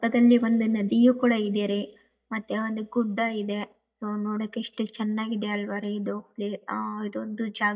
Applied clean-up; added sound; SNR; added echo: neural mask model DeepFilterNet 3.